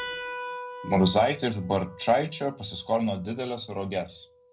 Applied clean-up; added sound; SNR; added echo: none; Keyboard (musical); 13 dB; reverberation time 0.4 s.